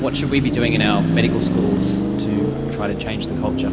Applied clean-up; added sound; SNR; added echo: none; Car passing by / Traffic noise, roadway noise / Engine; -3 dB; none.